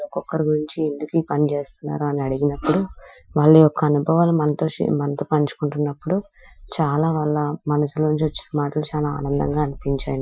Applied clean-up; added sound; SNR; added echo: classical method Wiener filter.